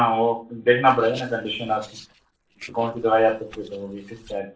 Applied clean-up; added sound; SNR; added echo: neural separator model SepFormer DNS4.